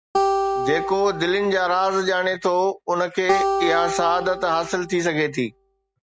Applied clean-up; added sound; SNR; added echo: none; Acoustic guitar; 4 dB; none.